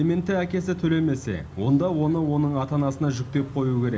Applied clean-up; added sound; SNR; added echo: none; Idling / Accelerating, revving, vroom / Car; 16 dB; reverberation time 0.4 s.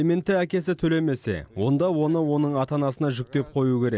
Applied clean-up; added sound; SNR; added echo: none; none; none; none.